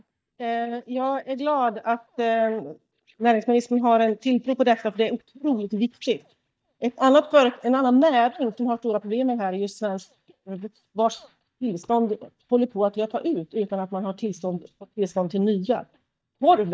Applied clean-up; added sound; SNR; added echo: neural mask model DeepFilterNet 3.